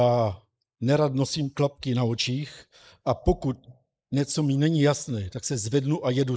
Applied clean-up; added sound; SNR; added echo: neural mask model Resemble Enhance denoiser.